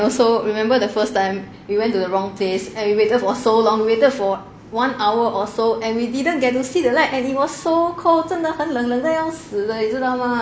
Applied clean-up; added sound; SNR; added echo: none; none; none; none.